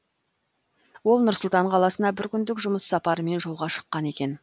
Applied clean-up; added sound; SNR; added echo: none; none; none; none.